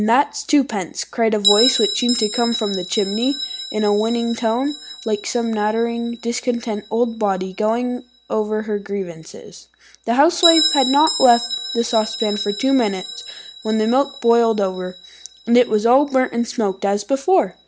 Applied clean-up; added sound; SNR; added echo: none; Bell; 9 dB; none.